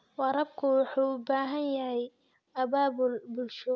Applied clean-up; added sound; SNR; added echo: none; none; none; none.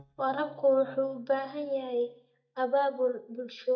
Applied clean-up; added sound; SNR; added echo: neural mask model DeepFilterNet 3.